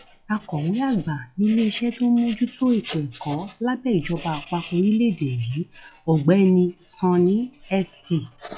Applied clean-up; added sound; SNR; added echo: classical method log-MMSE.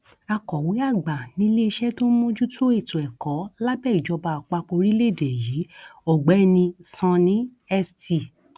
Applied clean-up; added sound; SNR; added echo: none; none; none; none.